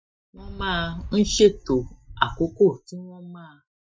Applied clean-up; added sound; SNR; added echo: classical method Wiener filter.